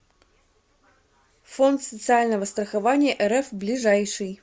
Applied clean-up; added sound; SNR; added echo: none; none; none; none.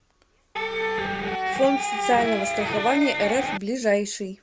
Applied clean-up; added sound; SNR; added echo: none; Electric guitar; 1 dB; none.